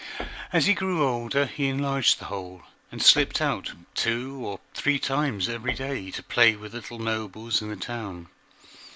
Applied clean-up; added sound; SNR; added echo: none; Knock; 18 dB; none.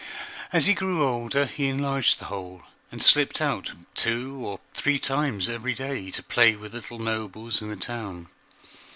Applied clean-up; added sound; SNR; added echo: none; none; none; none.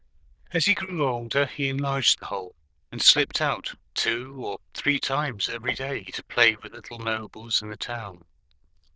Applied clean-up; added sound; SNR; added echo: neural diffusion model UNIVERSE++.